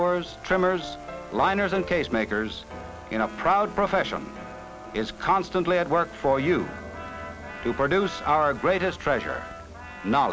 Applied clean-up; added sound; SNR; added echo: none; Bowed string instrument + Bowed string instrument; 19 dB; none.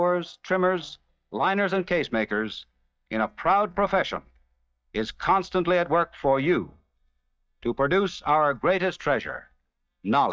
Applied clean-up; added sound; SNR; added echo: neural mask model DeepFilterNet 3.